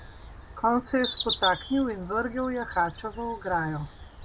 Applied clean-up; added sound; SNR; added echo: none; Bird vocalization, bird call, bird song; 2 dB; none.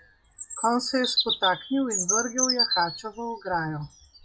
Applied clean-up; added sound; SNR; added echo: classical method log-MMSE.